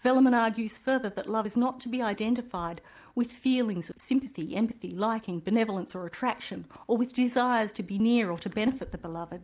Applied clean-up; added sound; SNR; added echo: none; none; none; none.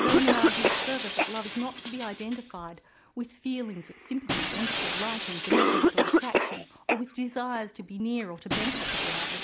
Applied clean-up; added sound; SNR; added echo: none; Shatter + Cough; -5 dB; none.